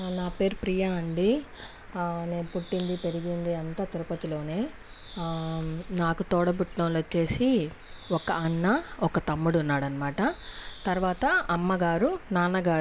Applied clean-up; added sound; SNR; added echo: none; Bird; 16 dB; none.